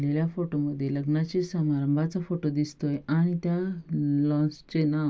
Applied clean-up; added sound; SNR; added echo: none; none; none; none.